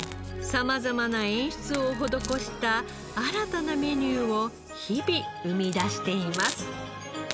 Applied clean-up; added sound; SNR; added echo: none; Hiss; 15 dB; none.